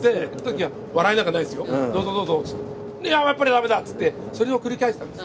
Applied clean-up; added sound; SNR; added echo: none; none; none; none.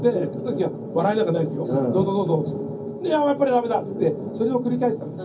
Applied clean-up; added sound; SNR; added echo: none; none; none; reverberation time 0.4 s.